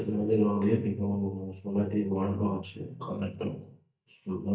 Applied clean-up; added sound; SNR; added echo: neural mask model DeepFilterNet 3.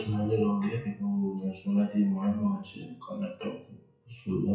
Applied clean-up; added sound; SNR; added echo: classical method WPE with log-MMSE.